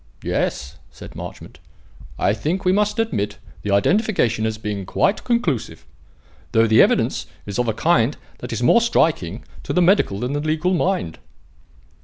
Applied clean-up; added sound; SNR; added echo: none; none; none; none.